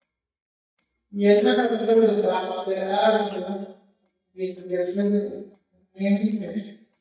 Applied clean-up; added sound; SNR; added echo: neural mask model DeepFilterNet 3.